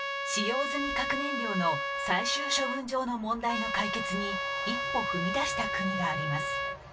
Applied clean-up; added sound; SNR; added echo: none; Trumpet; 1 dB; reverberation time 0.1 s.